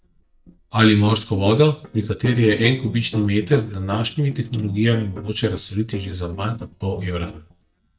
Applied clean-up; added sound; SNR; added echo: neural mask model DeepFilterNet 3.